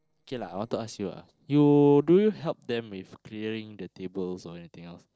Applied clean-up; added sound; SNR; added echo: neural separator model SepFormer DNS4.